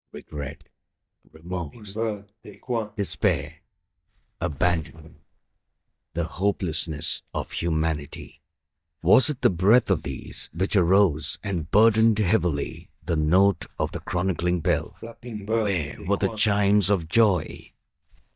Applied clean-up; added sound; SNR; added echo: neural mask model DeepFilterNet 3.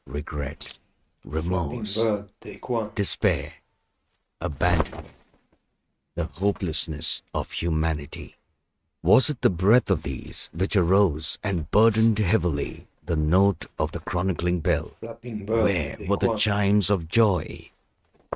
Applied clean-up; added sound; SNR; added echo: neural mask model RNNoise.